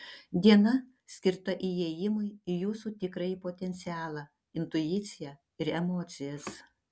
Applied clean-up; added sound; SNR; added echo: none; none; none; none.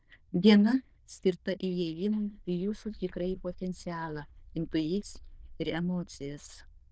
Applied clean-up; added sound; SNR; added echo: neural diffusion model UNIVERSE++.